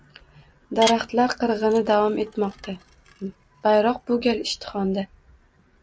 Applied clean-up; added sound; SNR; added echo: none; Dishes, pots, and pans / Glass; 14 dB; none.